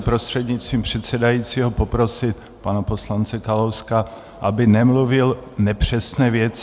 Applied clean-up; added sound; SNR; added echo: none; none; none; none.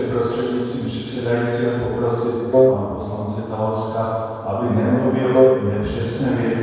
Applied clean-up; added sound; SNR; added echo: neural separator model SepFormer DNS4.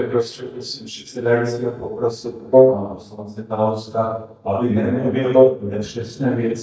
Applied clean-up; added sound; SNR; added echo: neural mask model DeepFilterNet 3.